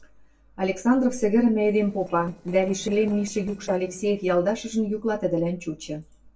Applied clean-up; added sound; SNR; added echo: neural separator model SepFormer DNS4.